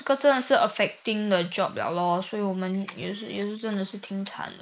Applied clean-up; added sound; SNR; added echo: neural mask model Resemble Enhance denoiser.